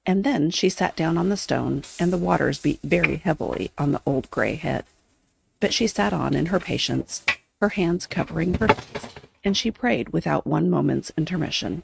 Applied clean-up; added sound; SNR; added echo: neural mask model RNNoise.